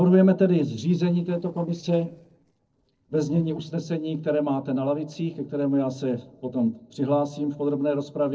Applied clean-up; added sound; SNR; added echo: neural separator model SepFormer DNS4.